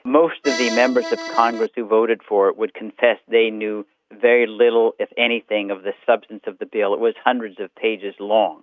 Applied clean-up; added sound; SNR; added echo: neural mask model RNNoise.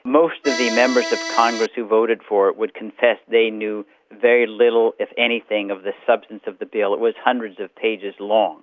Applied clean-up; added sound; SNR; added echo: none; Accordion; 6 dB; none.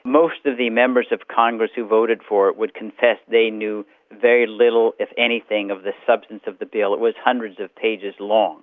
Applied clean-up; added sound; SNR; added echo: none; none; none; none.